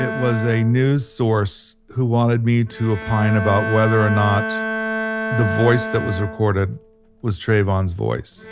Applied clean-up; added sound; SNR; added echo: none; Bowed string instrument; 8 dB; none.